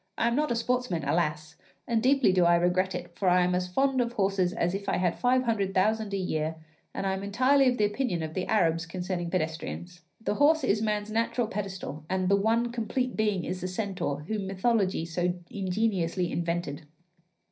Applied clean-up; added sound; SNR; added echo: none; none; none; reverberation time 0.5 s.